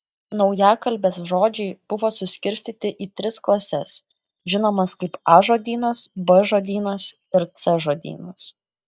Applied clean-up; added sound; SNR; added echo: neural mask model DeepFilterNet 3.